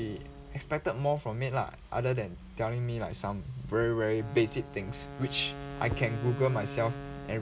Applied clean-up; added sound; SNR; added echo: none; Wind instrument, woodwind instrument; 13 dB; none.